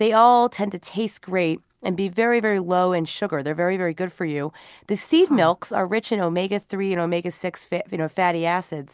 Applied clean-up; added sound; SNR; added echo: none; none; none; none.